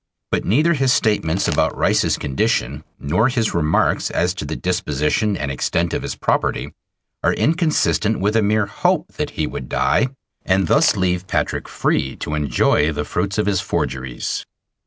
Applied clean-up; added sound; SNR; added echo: none; Crumpling, crinkling; 19 dB; none.